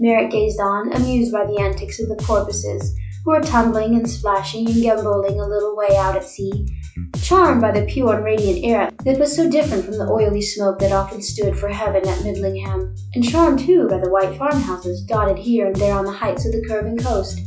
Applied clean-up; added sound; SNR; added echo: classical method log-MMSE.